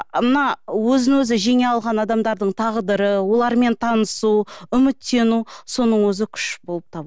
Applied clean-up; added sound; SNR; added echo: none; none; none; none.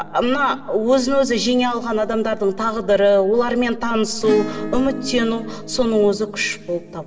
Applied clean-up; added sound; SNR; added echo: none; Acoustic guitar / Strum; 15 dB; reverberation time 2.3 s.